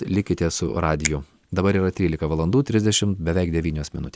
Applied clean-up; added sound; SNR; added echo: none; Finger snapping; 14 dB; none.